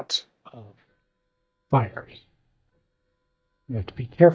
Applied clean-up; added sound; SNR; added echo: neural mask model DeepFilterNet 3.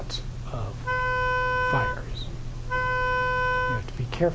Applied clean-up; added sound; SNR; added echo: none; Wind instrument, woodwind instrument; -4 dB; none.